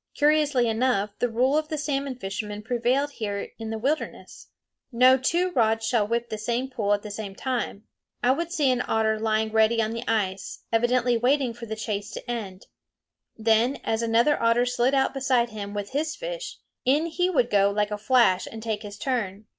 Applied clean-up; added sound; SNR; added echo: none; none; none; none.